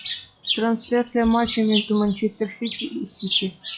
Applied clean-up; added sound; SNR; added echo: classical method log-MMSE.